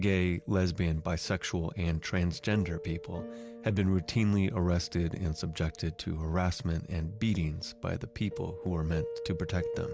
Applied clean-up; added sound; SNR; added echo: none; none; none; none.